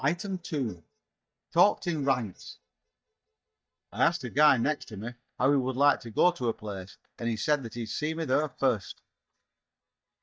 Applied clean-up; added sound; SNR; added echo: neural mask model DeepFilterNet 3.